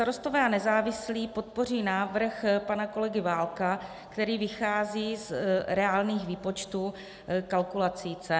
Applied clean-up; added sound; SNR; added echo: none; none; none; none.